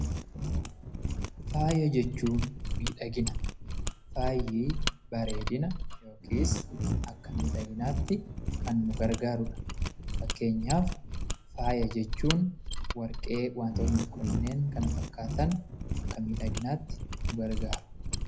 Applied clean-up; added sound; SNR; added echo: none; Mechanisms; 0 dB; reverberation time 0.3 s.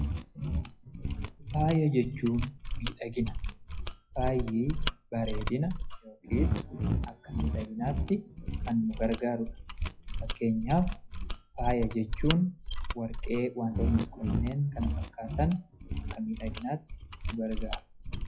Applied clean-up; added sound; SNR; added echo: classical method WPE with log-MMSE.